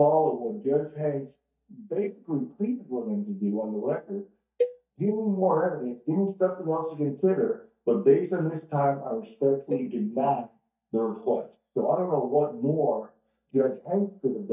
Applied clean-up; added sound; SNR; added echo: neural mask model DeepFilterNet 3.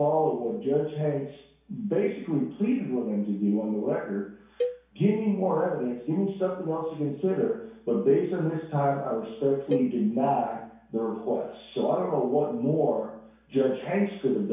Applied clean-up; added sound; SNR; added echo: none; Cowbell; 10 dB; reverberation time 0.6 s.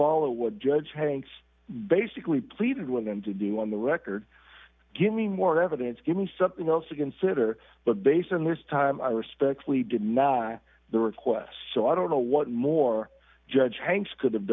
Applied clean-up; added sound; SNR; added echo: none; none; none; none.